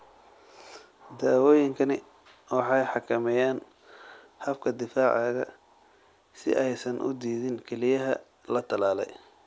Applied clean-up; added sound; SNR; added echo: none; none; none; none.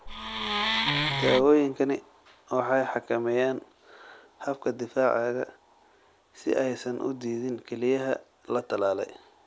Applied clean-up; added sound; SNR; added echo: none; Wood; 0 dB; none.